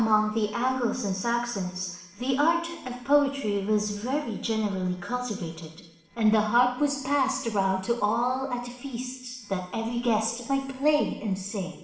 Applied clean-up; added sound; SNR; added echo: none; none; none; reverberation time 0.9 s.